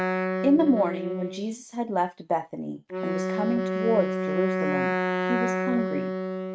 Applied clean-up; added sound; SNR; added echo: neural mask model RNNoise.